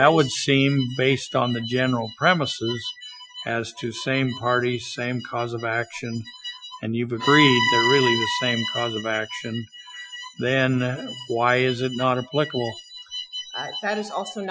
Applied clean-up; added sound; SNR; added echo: classical method Wiener filter.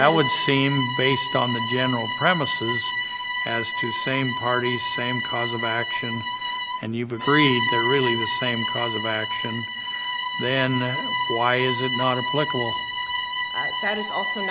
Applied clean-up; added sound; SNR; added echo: none; Bowed string instrument; 1 dB; none.